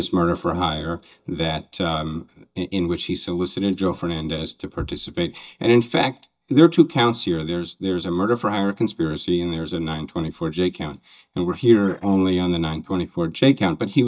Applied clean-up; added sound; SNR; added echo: neural mask model DeepFilterNet 3.